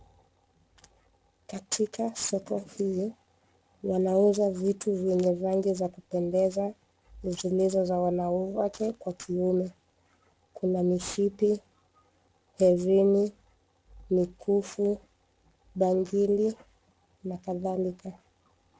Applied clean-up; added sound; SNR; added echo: none; none; none; none.